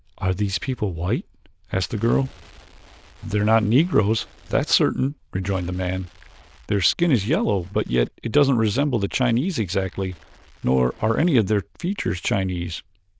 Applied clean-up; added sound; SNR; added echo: neural diffusion model UNIVERSE++.